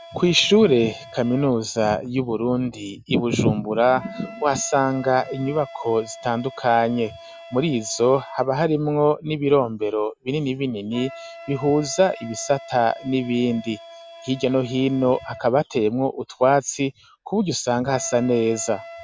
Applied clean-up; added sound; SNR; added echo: none; Wind instrument, woodwind instrument; 20 dB; none.